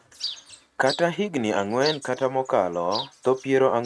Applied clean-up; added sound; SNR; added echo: neural mask model RNNoise.